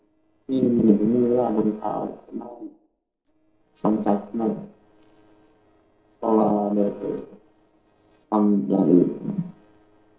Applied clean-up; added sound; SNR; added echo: neural separator model SepFormer DNS4.